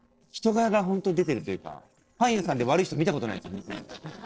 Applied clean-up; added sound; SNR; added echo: neural separator model SepFormer DNS4.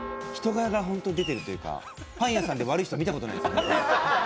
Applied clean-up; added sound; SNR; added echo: none; Fireworks + Church bell; 11 dB; none.